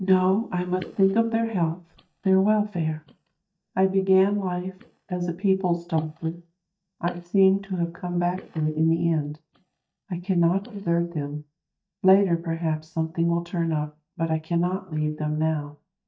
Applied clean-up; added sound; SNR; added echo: neural mask model DeepFilterNet 3.